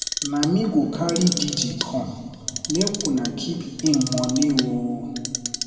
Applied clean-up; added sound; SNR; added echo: none; Clock; 7 dB; reverberation time 2.1 s.